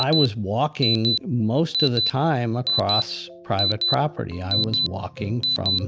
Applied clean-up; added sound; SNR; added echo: none; Alarm; 3 dB; none.